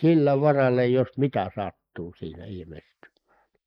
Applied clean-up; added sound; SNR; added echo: neural mask model Resemble Enhance denoiser.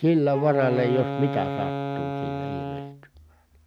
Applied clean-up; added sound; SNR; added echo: none; Wind instrument, woodwind instrument; 5 dB; none.